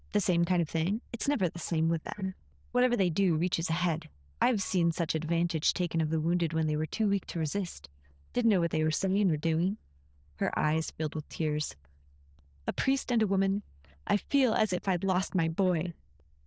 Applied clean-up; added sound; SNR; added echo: neural diffusion model UNIVERSE++.